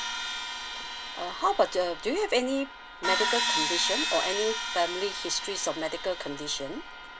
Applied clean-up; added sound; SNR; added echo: none; Crash cymbal; 2 dB; none.